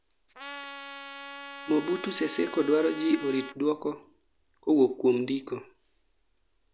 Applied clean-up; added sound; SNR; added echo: none; Trumpet; 13 dB; none.